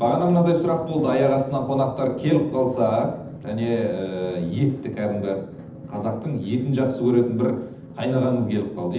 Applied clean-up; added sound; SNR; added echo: none; Drum; 16 dB; reverberation time 0.8 s.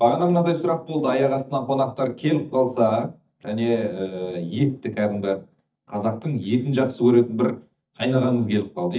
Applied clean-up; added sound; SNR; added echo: neural mask model DeepFilterNet 3.